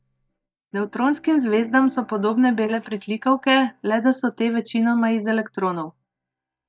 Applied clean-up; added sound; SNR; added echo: neural mask model DeepFilterNet 3.